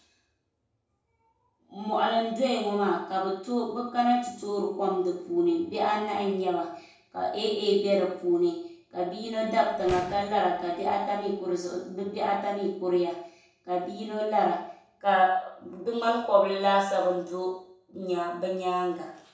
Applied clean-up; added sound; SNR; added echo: none; Fireworks; 15 dB; reverberation time 0.6 s.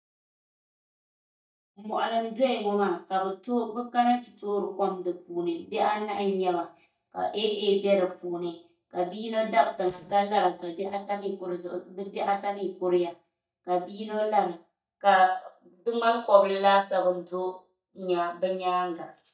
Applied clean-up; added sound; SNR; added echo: neural mask model DeepFilterNet 3.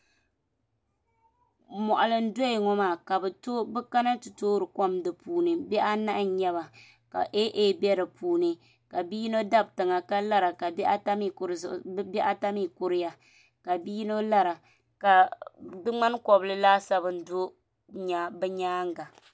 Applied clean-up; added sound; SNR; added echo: none; none; none; none.